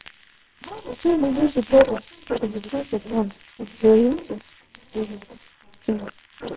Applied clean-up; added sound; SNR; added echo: neural separator model SepFormer WHAMR!.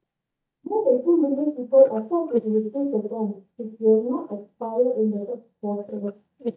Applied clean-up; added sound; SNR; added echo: neural mask model DeepFilterNet 3.